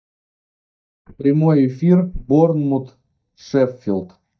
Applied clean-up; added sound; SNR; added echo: neural mask model DeepFilterNet 3.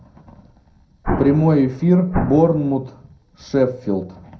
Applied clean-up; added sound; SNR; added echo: none; Explosion; 7 dB; reverberation time 0.2 s.